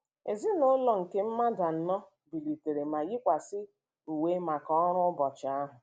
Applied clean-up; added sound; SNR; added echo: none; none; none; none.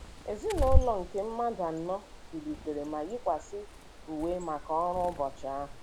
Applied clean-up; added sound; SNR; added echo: none; Bird; 0 dB; none.